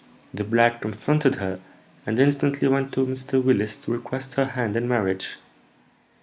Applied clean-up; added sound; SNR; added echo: none; none; none; none.